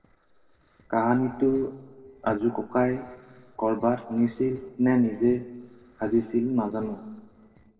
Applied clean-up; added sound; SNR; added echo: neural separator model SepFormer DNS4.